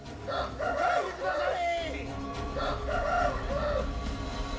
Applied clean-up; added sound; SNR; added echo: none; Chicken, rooster; -1 dB; reverberation time 0.4 s.